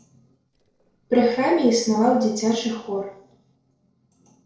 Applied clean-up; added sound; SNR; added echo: neural separator model SepFormer DNS4.